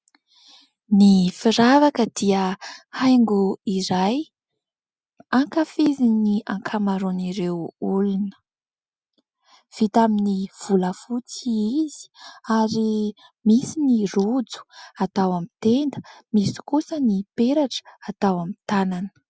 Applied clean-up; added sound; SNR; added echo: none; none; none; none.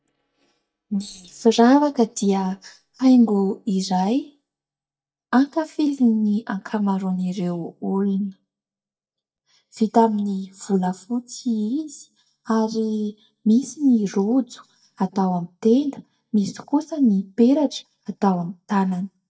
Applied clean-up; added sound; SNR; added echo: neural mask model DeepFilterNet 3.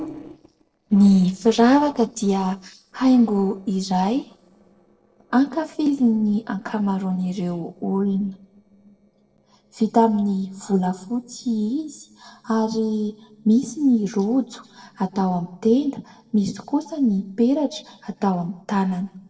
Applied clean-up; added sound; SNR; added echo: neural separator model SepFormer DNS4.